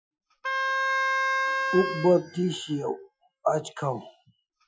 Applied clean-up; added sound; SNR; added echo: classical method Wiener filter.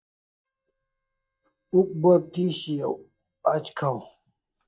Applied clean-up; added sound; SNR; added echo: neural mask model DeepFilterNet 3.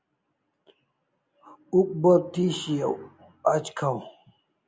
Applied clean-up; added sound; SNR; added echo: none; none; none; none.